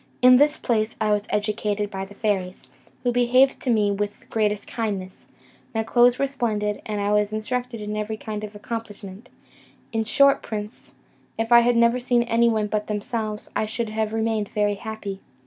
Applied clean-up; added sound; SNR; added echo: none; none; none; none.